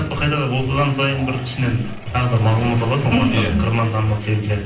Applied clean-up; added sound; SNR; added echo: none; Growling; 16 dB; reverberation time 0.6 s.